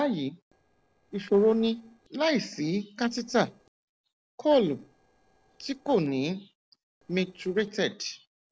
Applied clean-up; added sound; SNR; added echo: neural separator model SepFormer DNS4.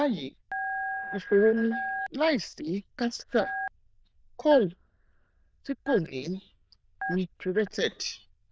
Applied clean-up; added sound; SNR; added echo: neural diffusion model UNIVERSE++.